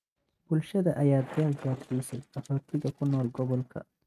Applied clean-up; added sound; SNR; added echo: neural mask model RNNoise.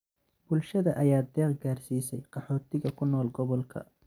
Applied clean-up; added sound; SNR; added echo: none; none; none; none.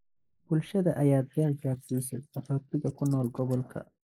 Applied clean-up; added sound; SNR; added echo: neural mask model Resemble Enhance denoiser.